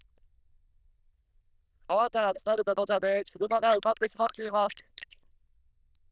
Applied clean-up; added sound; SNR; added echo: neural diffusion model UNIVERSE++.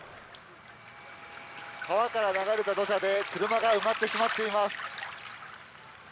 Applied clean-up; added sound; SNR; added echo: none; Waves, surf; 8 dB; none.